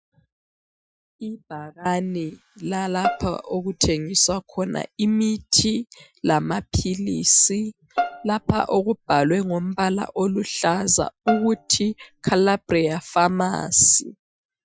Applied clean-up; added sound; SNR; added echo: classical method Wiener filter.